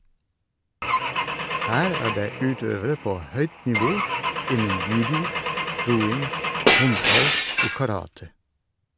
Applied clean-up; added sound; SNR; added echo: none; Glass / Engine / Car; -2 dB; none.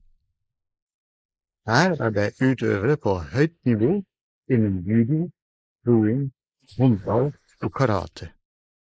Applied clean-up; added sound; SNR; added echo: neural mask model Resemble Enhance denoiser.